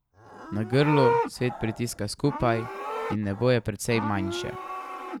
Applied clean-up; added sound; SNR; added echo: none; Livestock, farm animals, working animals; 5 dB; none.